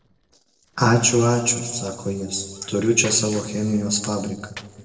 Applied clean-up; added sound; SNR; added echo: neural separator model SepFormer DNS4.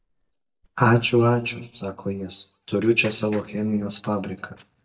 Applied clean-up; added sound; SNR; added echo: neural mask model DeepFilterNet 3.